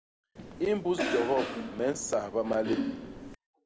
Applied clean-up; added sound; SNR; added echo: none; Cough; 4 dB; none.